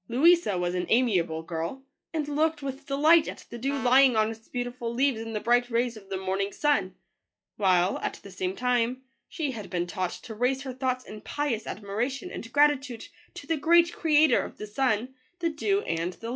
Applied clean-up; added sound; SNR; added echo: classical method log-MMSE.